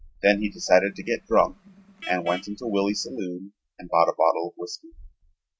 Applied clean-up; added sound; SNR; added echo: neural mask model RNNoise.